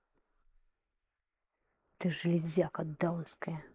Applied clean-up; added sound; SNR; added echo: neural mask model Resemble Enhance denoiser.